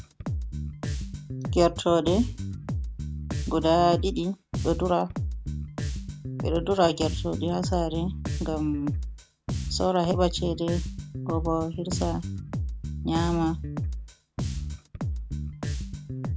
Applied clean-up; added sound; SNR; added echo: none; Bass guitar; 3 dB; none.